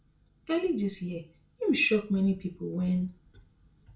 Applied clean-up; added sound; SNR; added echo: none; none; none; reverberation time 0.3 s.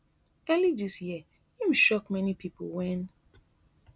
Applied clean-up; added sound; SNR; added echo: none; none; none; none.